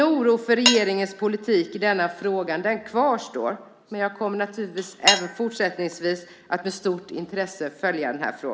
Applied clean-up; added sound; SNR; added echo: none; Cutlery, silverware / Dishes, pots, and pans; 5 dB; none.